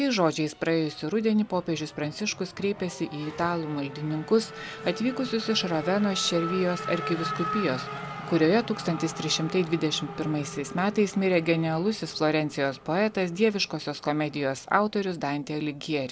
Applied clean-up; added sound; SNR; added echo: none; Race car, auto racing / Accelerating, revving, vroom; 12 dB; none.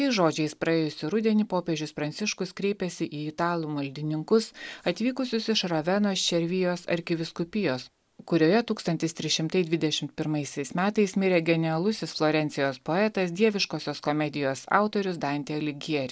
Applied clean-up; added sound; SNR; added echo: none; none; none; none.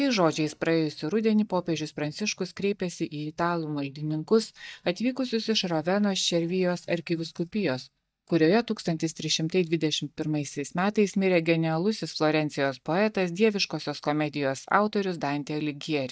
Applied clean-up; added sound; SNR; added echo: neural mask model DeepFilterNet 3.